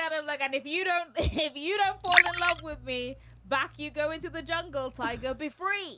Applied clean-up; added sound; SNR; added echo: none; Liquid; 2 dB; none.